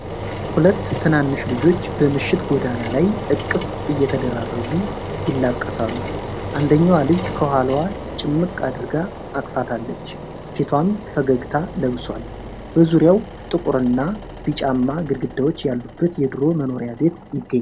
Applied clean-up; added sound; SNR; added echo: none; Engine; 9 dB; none.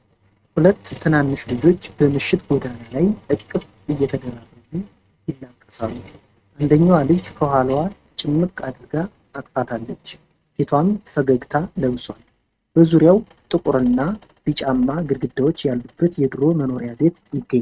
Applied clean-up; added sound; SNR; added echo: neural mask model RNNoise.